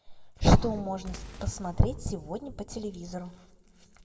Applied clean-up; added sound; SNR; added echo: none; Boom; 19 dB; reverberation time 1.0 s.